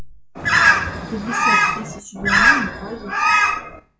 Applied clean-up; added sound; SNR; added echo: classical method WPE with log-MMSE.